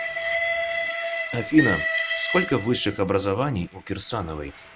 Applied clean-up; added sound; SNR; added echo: none; Train; 3 dB; none.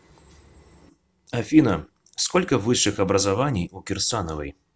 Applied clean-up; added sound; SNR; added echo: none; none; none; none.